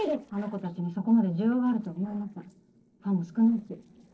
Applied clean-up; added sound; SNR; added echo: neural separator model SepFormer DNS4.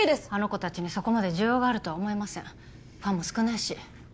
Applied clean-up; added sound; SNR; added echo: none; none; none; none.